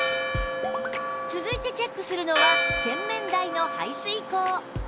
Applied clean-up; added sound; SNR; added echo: none; Church bell; -1 dB; none.